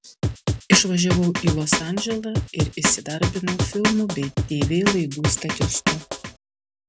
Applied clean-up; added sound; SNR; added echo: none; Drum; 1 dB; none.